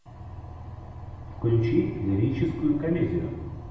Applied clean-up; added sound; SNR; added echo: none; none; none; reverberation time 1.0 s.